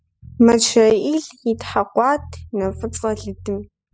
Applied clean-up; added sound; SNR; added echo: classical method spectral subtraction.